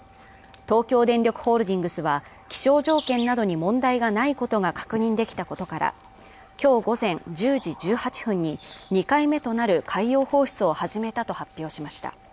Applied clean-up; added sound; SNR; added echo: none; Bird vocalization, bird call, bird song; 13 dB; none.